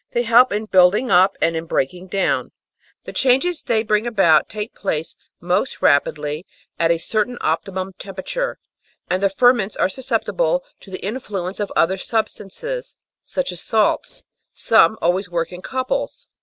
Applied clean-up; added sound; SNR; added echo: none; none; none; none.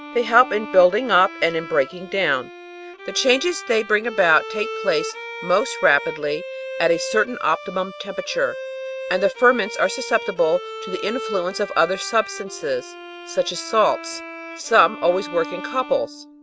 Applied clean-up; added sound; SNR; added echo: none; Bowed string instrument; 12 dB; none.